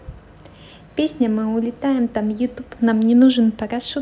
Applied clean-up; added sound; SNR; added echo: none; none; none; none.